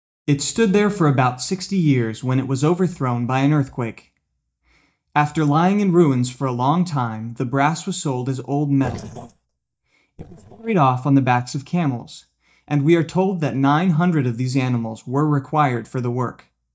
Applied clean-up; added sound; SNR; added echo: neural mask model DeepFilterNet 3.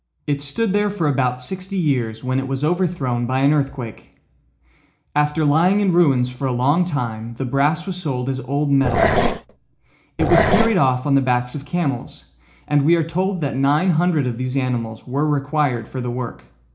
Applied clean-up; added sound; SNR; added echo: none; Growling; 0 dB; reverberation time 0.4 s.